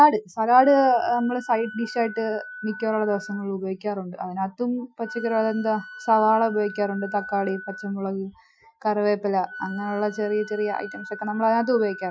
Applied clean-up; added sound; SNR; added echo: classical method Wiener filter.